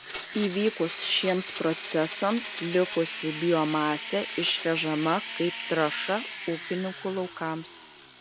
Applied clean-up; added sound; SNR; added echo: none; Domestic sounds, home sounds; 7 dB; none.